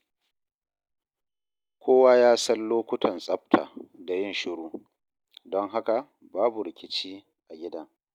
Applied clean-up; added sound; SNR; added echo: none; none; none; none.